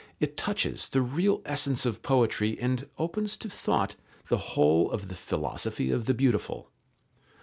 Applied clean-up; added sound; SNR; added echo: none; none; none; none.